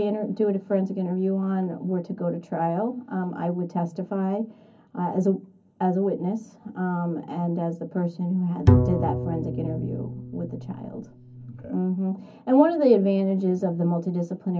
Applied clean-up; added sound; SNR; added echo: none; Bowed string instrument; 0 dB; reverberation time 0.4 s.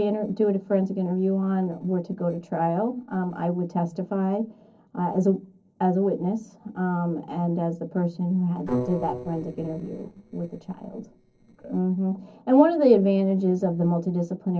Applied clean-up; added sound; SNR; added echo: neural separator model SepFormer DNS4.